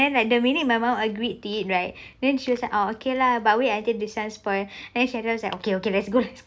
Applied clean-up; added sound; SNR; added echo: none; none; none; none.